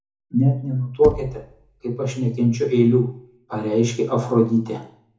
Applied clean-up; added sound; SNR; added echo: none; Knock / Wood; 15 dB; reverberation time 0.6 s.